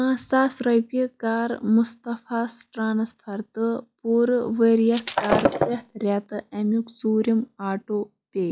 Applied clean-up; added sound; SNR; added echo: classical method log-MMSE.